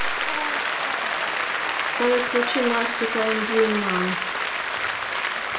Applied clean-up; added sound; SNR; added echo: none; Applause; -1 dB; reverberation time 0.4 s.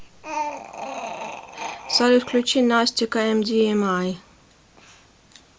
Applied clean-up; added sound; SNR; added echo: none; none; none; none.